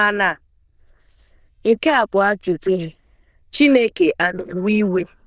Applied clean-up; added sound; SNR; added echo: neural diffusion model UNIVERSE++.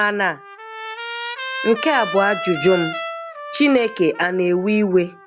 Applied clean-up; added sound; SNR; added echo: none; Trumpet; 10 dB; none.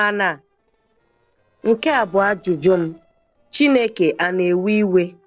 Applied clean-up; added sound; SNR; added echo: neural separator model SepFormer DNS4.